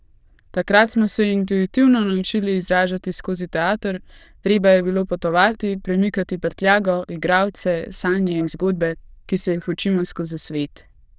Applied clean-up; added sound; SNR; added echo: neural diffusion model UNIVERSE++.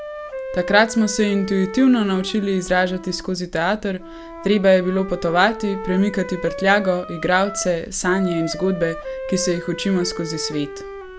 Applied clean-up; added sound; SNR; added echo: none; Wind instrument, woodwind instrument; 12 dB; none.